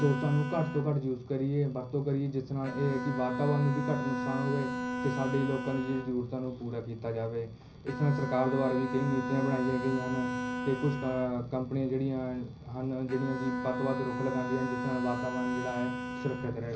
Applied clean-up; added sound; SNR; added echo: none; Bowed string instrument; 5 dB; reverberation time 0.5 s.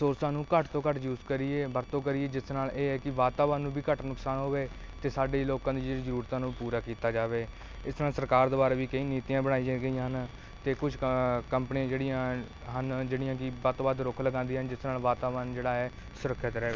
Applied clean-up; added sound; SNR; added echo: none; none; none; none.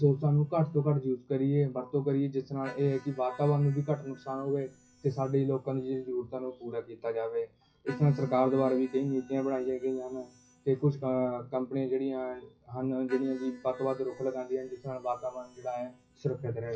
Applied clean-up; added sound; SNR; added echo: classical method WPE with log-MMSE.